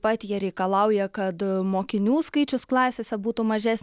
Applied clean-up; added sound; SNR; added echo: none; none; none; none.